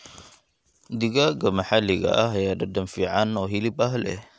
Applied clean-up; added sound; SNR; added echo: none; none; none; none.